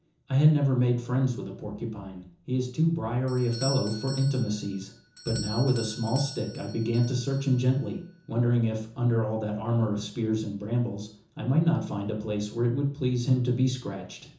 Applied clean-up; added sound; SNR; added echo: none; Doorbell; 19 dB; reverberation time 0.7 s.